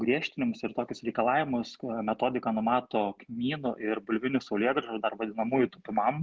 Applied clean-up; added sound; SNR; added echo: none; none; none; none.